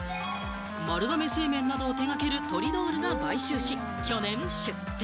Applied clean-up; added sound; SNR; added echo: none; Wind instrument, woodwind instrument; 4 dB; none.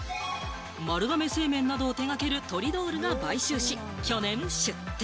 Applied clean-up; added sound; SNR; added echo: none; none; none; none.